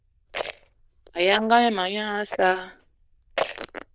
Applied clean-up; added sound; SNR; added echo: neural diffusion model UNIVERSE++.